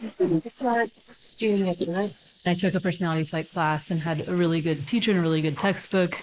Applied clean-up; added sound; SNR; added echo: neural mask model Resemble Enhance denoiser.